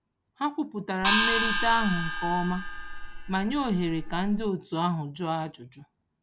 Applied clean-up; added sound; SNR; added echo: none; Gong; 0 dB; none.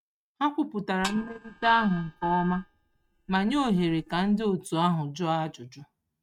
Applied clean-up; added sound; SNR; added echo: neural mask model RNNoise.